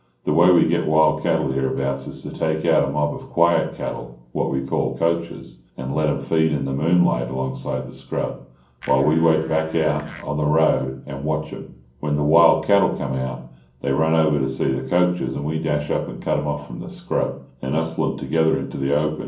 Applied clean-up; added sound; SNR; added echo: none; Domestic sounds, home sounds; 16 dB; reverberation time 0.6 s.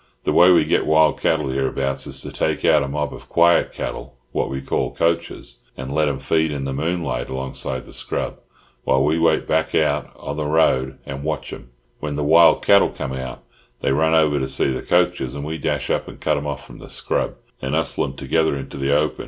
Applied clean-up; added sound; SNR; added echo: none; none; none; none.